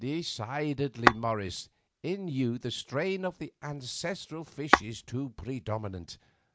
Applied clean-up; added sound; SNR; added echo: none; Tap / Glass; -3 dB; none.